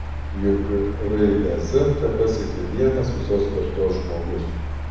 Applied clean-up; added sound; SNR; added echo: none; Mechanical fan; 5 dB; reverberation time 1.1 s.